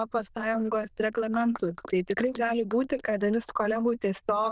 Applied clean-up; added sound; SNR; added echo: neural diffusion model UNIVERSE++.